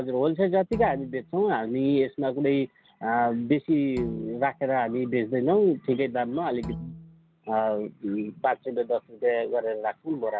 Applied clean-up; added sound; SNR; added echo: none; Bowed string instrument; 15 dB; none.